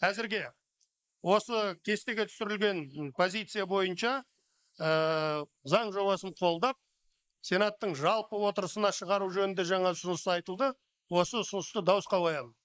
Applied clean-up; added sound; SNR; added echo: neural mask model Resemble Enhance denoiser.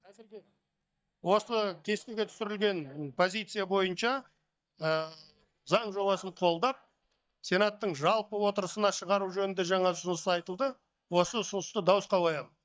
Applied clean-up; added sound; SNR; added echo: neural mask model DeepFilterNet 3.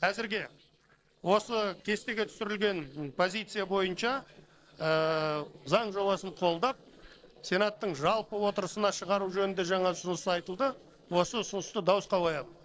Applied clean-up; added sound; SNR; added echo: neural separator model SepFormer DNS4.